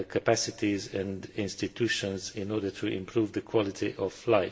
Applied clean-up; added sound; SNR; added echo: none; none; none; reverberation time 1.0 s.